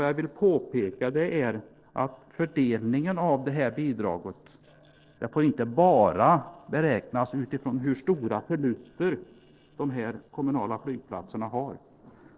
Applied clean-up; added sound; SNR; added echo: neural separator model SepFormer DNS4.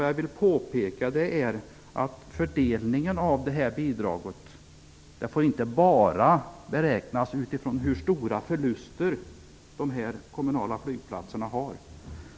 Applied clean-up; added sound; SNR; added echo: none; none; none; none.